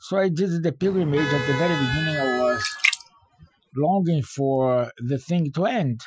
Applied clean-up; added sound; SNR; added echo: classical method Wiener filter.